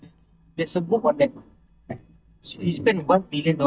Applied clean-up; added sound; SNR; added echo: neural mask model DeepFilterNet 3.